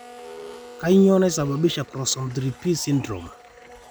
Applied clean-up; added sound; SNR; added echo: none; Domestic sounds, home sounds; 19 dB; none.